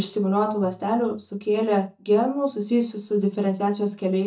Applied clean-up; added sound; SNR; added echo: neural mask model DeepFilterNet 3.